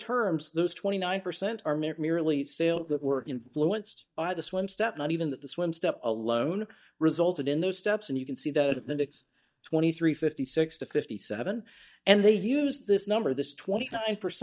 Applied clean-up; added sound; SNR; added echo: neural mask model DeepFilterNet 3.